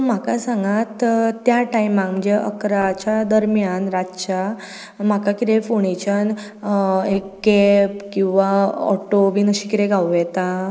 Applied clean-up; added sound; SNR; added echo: neural separator model SepFormer DNS4.